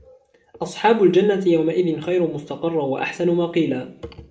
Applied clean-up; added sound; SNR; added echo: none; none; none; reverberation time 0.7 s.